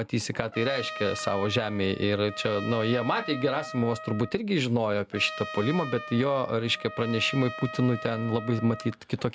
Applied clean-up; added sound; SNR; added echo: none; Trumpet; 12 dB; none.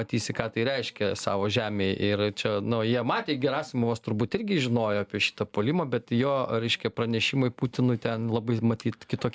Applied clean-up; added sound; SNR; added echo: none; none; none; none.